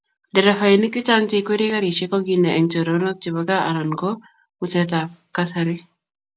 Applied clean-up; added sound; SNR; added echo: none; none; none; none.